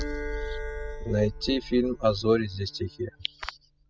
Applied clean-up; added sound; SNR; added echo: classical method spectral subtraction.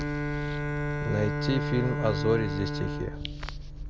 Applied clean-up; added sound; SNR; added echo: none; Bowed string instrument; 1 dB; none.